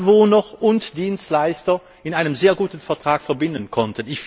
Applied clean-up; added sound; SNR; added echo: none; none; none; none.